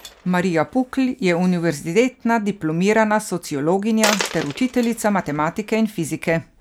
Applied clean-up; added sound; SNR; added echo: none; Coin (dropping); 13 dB; none.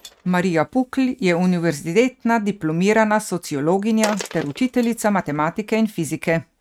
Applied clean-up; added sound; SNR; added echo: neural mask model RNNoise.